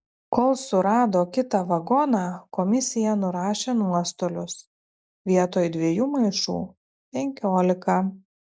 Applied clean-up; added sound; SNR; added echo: none; none; none; none.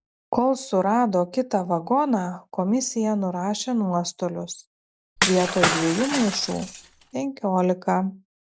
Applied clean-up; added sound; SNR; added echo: none; Shatter / Crushing; 2 dB; none.